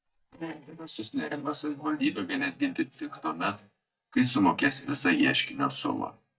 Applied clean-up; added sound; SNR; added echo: neural mask model DeepFilterNet 3.